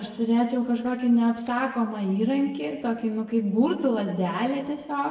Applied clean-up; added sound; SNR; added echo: neural separator model SepFormer DNS4.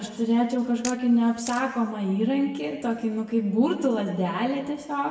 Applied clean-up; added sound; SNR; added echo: none; Camera; 18 dB; reverberation time 1.1 s.